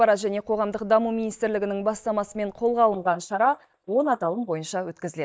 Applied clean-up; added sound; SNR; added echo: neural mask model DeepFilterNet 3.